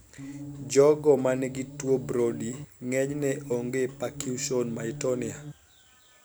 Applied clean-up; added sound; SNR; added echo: none; Musical instrument; 13 dB; none.